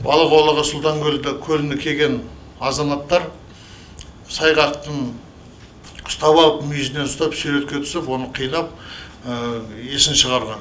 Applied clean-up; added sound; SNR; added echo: none; none; none; none.